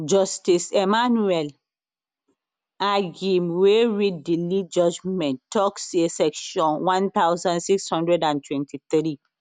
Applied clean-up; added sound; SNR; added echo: none; none; none; none.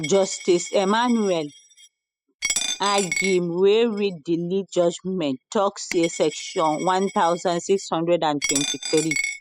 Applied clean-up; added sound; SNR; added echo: classical method spectral subtraction.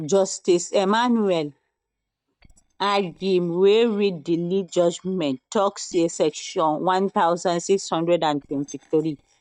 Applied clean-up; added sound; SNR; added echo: neural mask model DeepFilterNet 3.